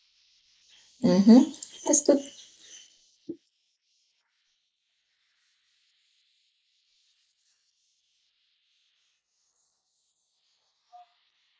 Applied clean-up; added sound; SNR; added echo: neural mask model Resemble Enhance denoiser.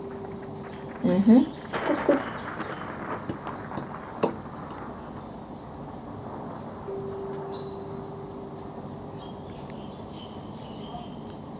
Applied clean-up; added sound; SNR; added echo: none; Keyboard (musical) + Thunder; 9 dB; none.